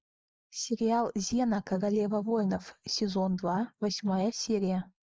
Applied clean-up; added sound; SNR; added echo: neural mask model Resemble Enhance denoiser.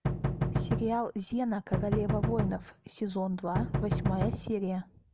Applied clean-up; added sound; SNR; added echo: none; Knock; -1 dB; none.